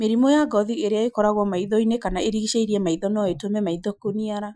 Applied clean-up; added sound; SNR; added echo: classical method Wiener filter.